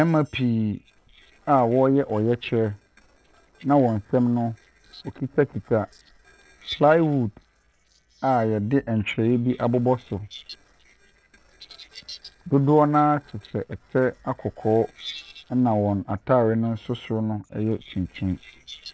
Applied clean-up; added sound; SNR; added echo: neural separator model SepFormer DNS4.